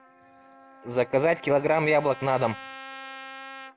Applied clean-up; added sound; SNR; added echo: none; Trumpet; 17 dB; none.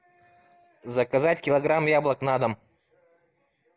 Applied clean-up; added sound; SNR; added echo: none; none; none; none.